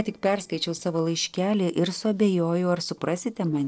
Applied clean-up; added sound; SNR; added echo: neural separator model SepFormer DNS4.